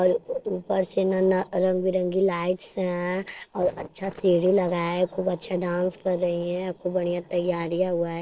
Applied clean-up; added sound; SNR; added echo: neural separator model SepFormer DNS4.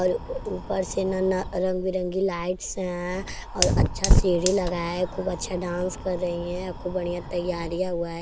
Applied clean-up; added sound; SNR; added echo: none; Fire; 1 dB; none.